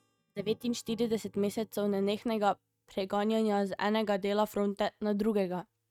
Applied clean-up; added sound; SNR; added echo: neural mask model RNNoise.